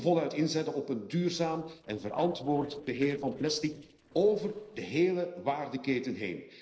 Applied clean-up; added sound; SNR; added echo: neural separator model SepFormer DNS4.